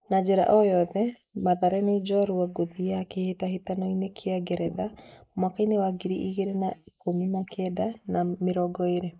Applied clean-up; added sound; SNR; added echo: neural mask model Resemble Enhance denoiser.